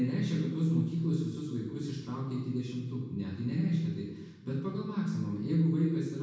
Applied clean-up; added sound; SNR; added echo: none; none; none; reverberation time 1.1 s.